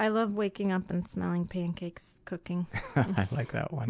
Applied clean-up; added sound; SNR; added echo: none; none; none; none.